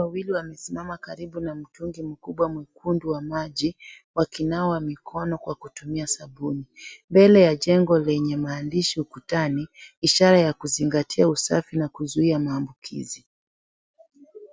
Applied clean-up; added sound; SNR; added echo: none; none; none; none.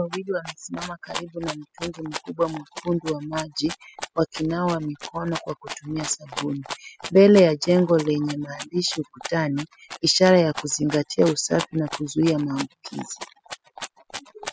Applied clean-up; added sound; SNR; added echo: classical method spectral subtraction.